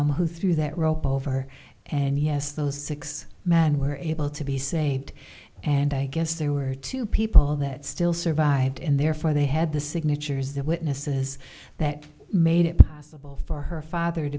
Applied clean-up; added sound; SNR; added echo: none; none; none; none.